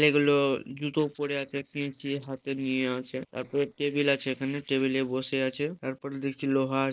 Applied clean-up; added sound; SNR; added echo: neural separator model SepFormer DNS4.